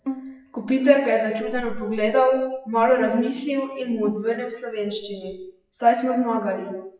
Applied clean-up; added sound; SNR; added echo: classical method WPE with log-MMSE.